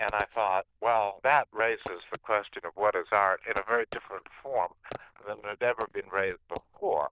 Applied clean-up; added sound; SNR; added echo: neural diffusion model UNIVERSE++.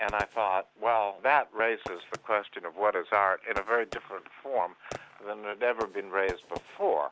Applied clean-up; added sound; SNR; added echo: none; Fireworks; 17 dB; none.